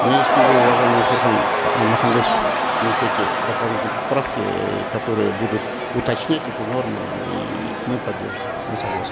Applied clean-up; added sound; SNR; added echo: none; Crowd / Cheering; -3 dB; none.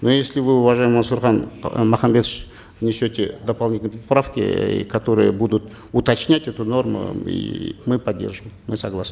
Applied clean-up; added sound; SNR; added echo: none; none; none; none.